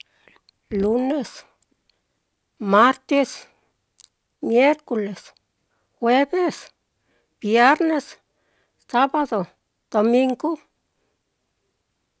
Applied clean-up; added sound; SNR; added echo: none; none; none; none.